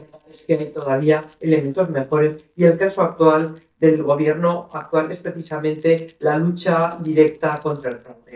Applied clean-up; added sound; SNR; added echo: neural mask model DeepFilterNet 3.